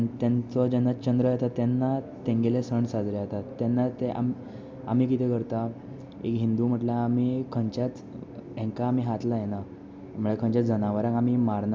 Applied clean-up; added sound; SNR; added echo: none; none; none; none.